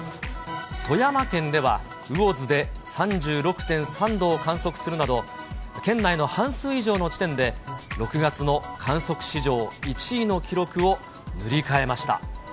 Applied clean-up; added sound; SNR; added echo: none; none; none; none.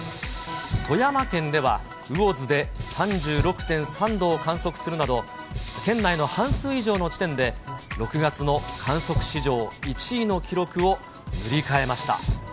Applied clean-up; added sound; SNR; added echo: none; Sink (filling or washing); 11 dB; none.